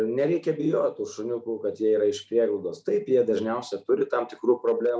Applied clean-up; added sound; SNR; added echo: none; none; none; none.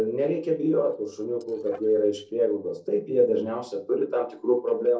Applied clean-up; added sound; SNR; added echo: neural separator model SepFormer DNS4.